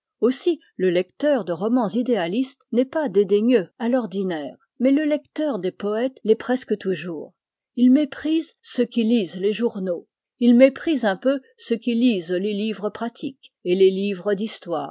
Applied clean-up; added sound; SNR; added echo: none; none; none; none.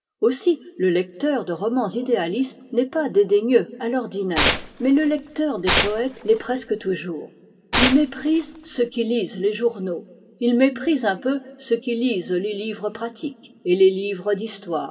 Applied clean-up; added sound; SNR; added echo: none; Tearing; 2 dB; reverberation time 1.4 s.